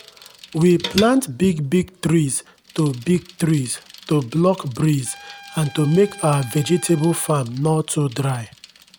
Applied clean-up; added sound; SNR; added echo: none; Trumpet + Bicycle; 19 dB; none.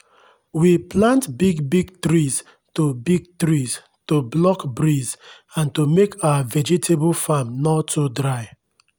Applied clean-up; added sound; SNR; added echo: none; none; none; none.